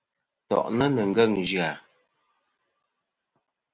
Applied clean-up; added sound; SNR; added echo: none; none; none; none.